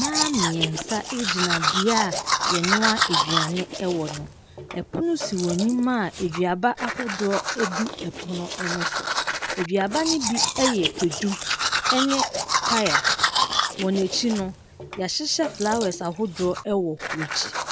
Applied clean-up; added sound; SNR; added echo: none; Domestic sounds, home sounds; 1 dB; none.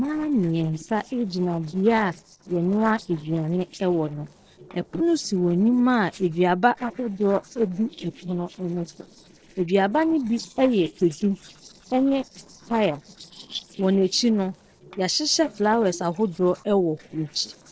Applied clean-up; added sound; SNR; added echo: neural separator model SepFormer DNS4.